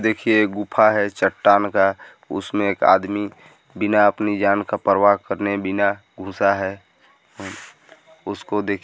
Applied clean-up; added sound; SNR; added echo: none; none; none; none.